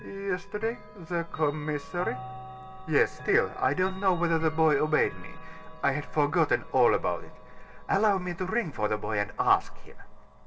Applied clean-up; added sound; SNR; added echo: none; Chime / Clock; 18 dB; reverberation time 2.3 s.